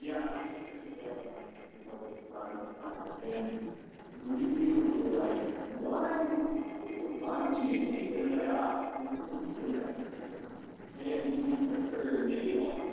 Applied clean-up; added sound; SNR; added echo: neural separator model SepFormer DNS4.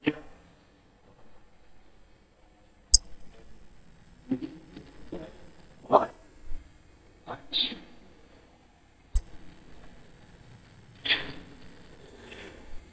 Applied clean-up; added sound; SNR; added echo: neural mask model DeepFilterNet 3.